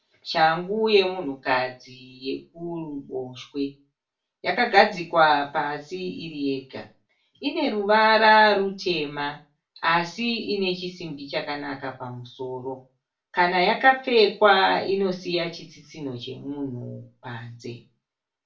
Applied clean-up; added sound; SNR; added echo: none; none; none; reverberation time 0.3 s.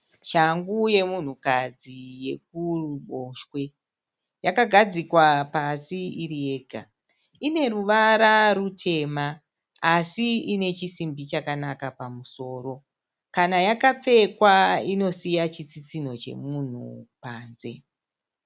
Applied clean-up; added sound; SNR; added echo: none; none; none; none.